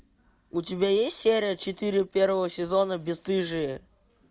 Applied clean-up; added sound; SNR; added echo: none; none; none; none.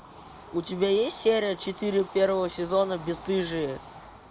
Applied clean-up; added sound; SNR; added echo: none; Train / Bird vocalization, bird call, bird song; 18 dB; none.